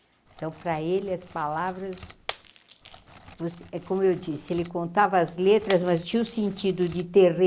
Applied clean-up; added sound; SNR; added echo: none; Crackle + Shatter; 17 dB; none.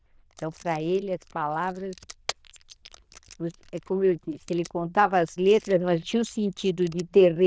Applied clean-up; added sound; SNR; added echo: neural diffusion model UNIVERSE++.